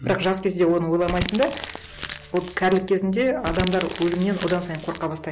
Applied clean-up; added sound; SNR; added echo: none; Crumpling, crinkling; 10 dB; none.